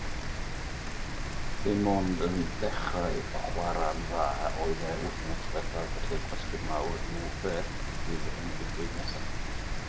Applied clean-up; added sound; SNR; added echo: none; Rain; -2 dB; reverberation time 1.5 s.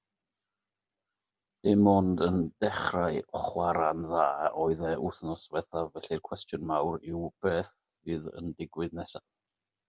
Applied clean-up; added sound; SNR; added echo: none; none; none; none.